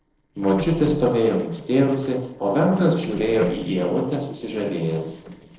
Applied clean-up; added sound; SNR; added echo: neural separator model SepFormer DNS4.